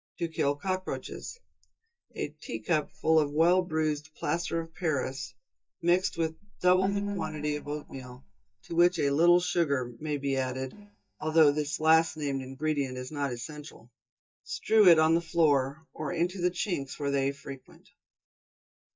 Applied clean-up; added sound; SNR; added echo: neural mask model DeepFilterNet 3.